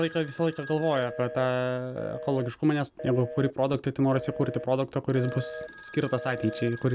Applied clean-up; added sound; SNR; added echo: none; Telephone + Telephone; 11 dB; none.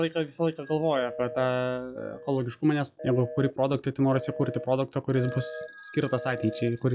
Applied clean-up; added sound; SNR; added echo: classical method log-MMSE.